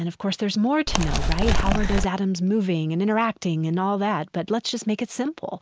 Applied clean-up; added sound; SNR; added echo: none; Animal; -3 dB; none.